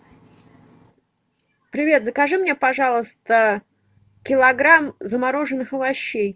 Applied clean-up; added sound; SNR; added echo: none; none; none; none.